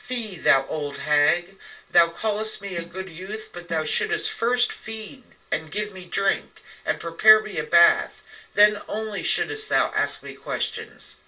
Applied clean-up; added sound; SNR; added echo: none; Snare drum; 18 dB; reverberation time 0.2 s.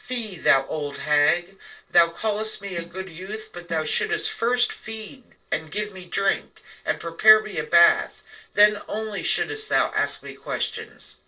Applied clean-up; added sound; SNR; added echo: neural separator model SepFormer DNS4.